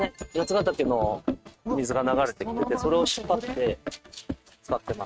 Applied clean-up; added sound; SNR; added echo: neural mask model RNNoise.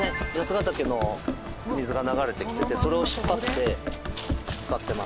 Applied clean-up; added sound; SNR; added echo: none; Run; 4 dB; none.